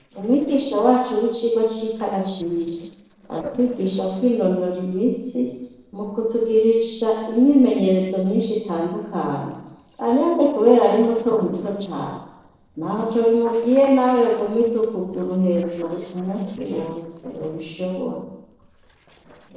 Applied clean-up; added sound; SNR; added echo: neural separator model SepFormer DNS4.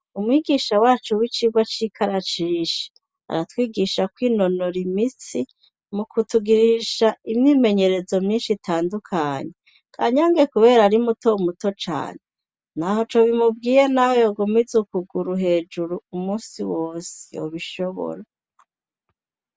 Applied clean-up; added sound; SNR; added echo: none; none; none; none.